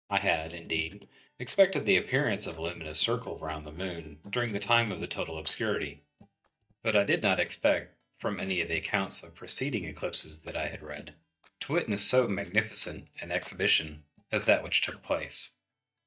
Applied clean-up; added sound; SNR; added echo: neural mask model DeepFilterNet 3.